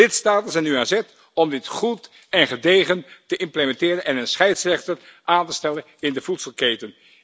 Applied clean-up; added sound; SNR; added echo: none; none; none; none.